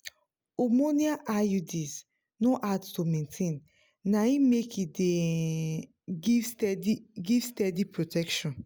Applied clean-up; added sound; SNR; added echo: none; none; none; none.